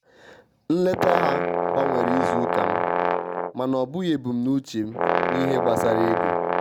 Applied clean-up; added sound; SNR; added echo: none; Brass instrument; -1 dB; none.